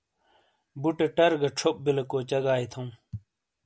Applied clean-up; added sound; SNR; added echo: none; none; none; none.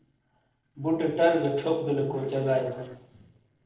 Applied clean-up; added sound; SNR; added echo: neural separator model SepFormer DNS4.